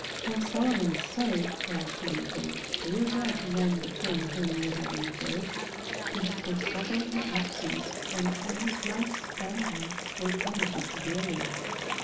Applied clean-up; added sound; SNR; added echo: none; Water; 2 dB; reverberation time 0.4 s.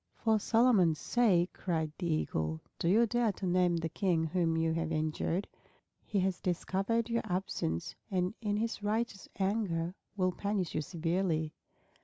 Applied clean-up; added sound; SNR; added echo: none; none; none; none.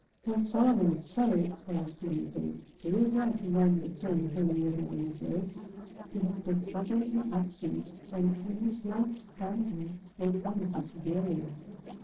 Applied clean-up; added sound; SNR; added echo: neural separator model SepFormer DNS4.